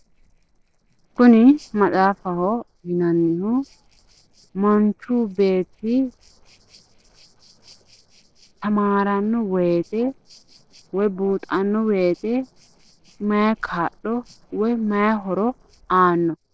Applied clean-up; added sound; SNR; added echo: neural separator model SepFormer DNS4.